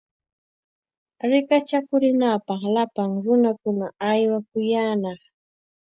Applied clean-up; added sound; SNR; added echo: none; none; none; none.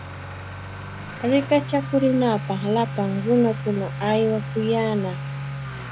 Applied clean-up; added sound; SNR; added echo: none; Accelerating, revving, vroom / Motor vehicle (road); 8 dB; none.